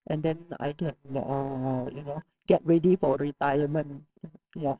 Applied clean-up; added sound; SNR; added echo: neural separator model SepFormer WHAMR!.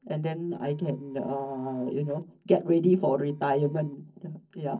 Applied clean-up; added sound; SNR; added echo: neural separator model SepFormer DNS4.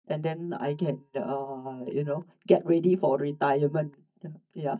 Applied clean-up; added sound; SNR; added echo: neural mask model DeepFilterNet 3.